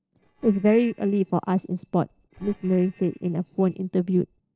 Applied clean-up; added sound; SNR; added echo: neural separator model SepFormer DNS4.